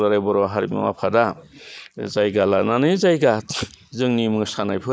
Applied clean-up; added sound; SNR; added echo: neural mask model Resemble Enhance denoiser.